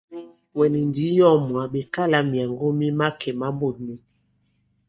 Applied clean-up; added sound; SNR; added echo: neural mask model DeepFilterNet 3.